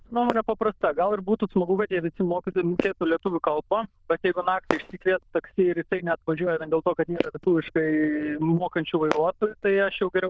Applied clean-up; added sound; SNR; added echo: neural diffusion model UNIVERSE++.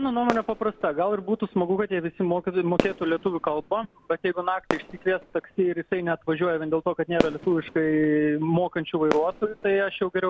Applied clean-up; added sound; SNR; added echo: none; Fireworks; 11 dB; none.